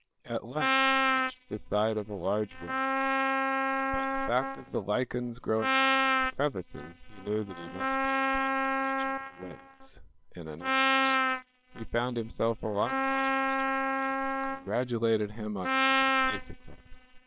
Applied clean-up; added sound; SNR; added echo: neural separator model SepFormer WHAM!.